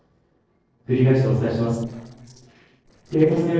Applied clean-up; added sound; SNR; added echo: neural separator model SepFormer DNS4.